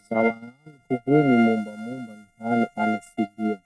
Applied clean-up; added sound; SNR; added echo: neural mask model RNNoise.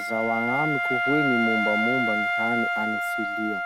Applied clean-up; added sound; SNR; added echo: none; Wind instrument, woodwind instrument; -2 dB; none.